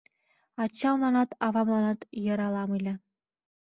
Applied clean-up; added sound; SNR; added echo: none; none; none; none.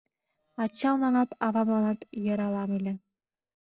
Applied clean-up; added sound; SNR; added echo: neural separator model SepFormer DNS4.